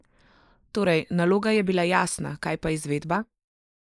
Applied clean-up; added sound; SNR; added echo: neural mask model Resemble Enhance denoiser.